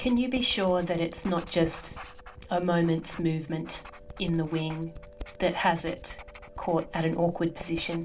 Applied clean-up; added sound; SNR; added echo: none; Writing; 16 dB; reverberation time 0.2 s.